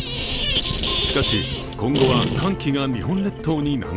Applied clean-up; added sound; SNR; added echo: none; Sink (filling or washing); 1 dB; none.